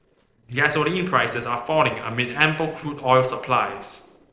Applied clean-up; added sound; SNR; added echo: neural separator model SepFormer DNS4.